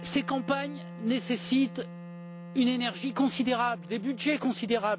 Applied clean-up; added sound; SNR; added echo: none; Wind instrument, woodwind instrument; 13 dB; none.